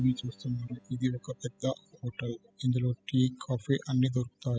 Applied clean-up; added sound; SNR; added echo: classical method spectral subtraction.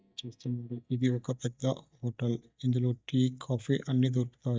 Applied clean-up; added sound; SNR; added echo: neural mask model DeepFilterNet 3.